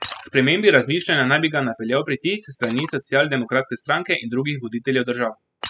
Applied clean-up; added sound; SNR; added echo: classical method spectral subtraction.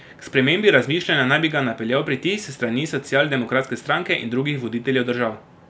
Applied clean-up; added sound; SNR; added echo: none; none; none; none.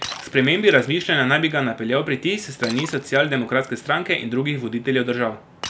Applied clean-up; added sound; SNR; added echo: none; Shatter; 18 dB; none.